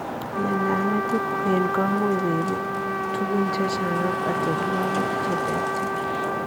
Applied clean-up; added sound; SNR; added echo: none; Traffic noise, roadway noise + Trumpet; -2 dB; none.